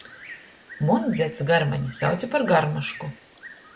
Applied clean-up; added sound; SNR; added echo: none; Bird; 19 dB; none.